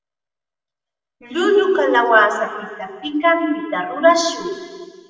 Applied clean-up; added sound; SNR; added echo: none; none; none; reverberation time 1.8 s.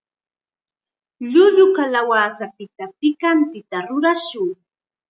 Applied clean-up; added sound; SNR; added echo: none; none; none; none.